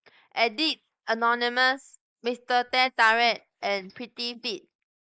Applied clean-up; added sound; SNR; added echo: neural mask model Resemble Enhance denoiser.